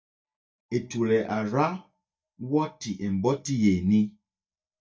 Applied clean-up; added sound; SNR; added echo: neural mask model DeepFilterNet 3.